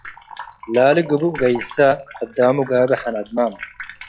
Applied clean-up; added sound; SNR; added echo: classical method log-MMSE.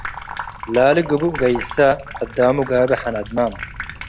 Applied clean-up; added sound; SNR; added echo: none; Sink (filling or washing) / Water tap, faucet; 12 dB; none.